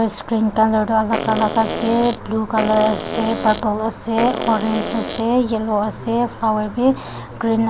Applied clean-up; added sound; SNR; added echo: none; Fart; 6 dB; none.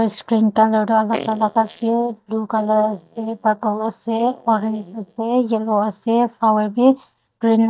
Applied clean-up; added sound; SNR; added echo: neural mask model DeepFilterNet 3.